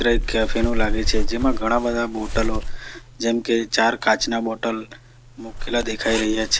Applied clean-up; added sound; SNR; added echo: none; Zipper (clothing); 2 dB; none.